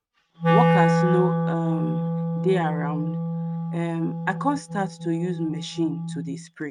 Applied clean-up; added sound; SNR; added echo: neural mask model RNNoise.